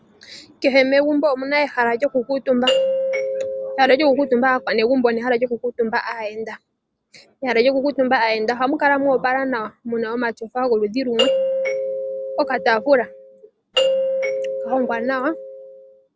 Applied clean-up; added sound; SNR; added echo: none; Doorbell; 3 dB; none.